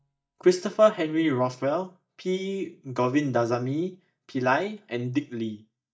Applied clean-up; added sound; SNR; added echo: neural mask model DeepFilterNet 3.